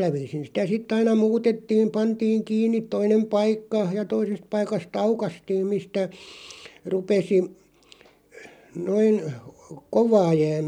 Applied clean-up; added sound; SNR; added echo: none; none; none; none.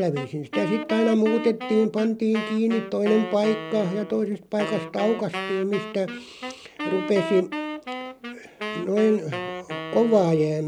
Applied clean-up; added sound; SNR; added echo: none; Wind instrument, woodwind instrument; 9 dB; none.